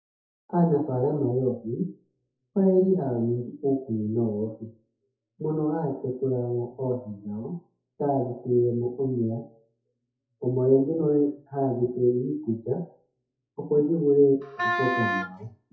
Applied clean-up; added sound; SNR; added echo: classical method WPE with log-MMSE.